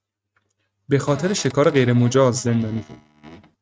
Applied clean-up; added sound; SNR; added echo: neural mask model RNNoise.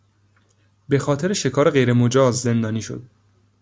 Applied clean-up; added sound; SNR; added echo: none; none; none; none.